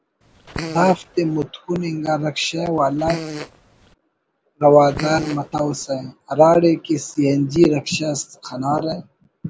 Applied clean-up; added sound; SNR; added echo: none; Fart; 12 dB; none.